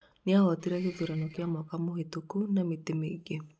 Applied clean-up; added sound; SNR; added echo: neural mask model RNNoise.